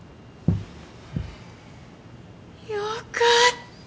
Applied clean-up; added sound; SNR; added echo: none; none; none; none.